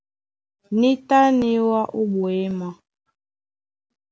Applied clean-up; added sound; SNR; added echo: none; none; none; none.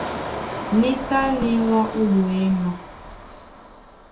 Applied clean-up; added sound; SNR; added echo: none; Engine; 10 dB; reverberation time 0.3 s.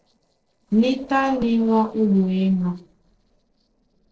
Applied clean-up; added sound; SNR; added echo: neural separator model SepFormer DNS4.